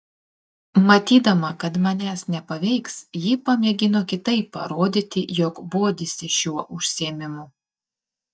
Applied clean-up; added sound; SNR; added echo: neural mask model DeepFilterNet 3.